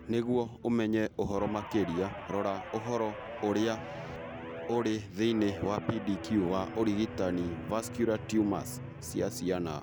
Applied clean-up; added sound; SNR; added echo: none; Guitar; 11 dB; none.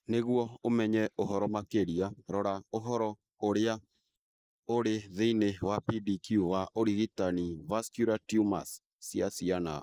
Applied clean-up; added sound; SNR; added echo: neural mask model Resemble Enhance denoiser.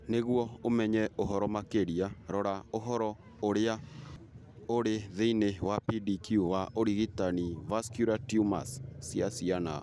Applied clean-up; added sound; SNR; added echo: none; none; none; none.